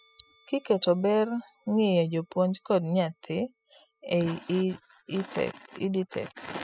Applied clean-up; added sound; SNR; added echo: classical method spectral subtraction.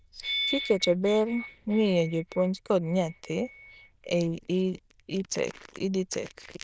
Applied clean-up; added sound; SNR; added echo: neural diffusion model UNIVERSE++.